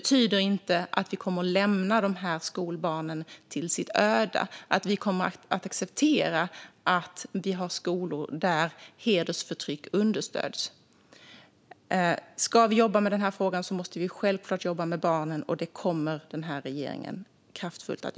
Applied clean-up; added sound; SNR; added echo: none; none; none; none.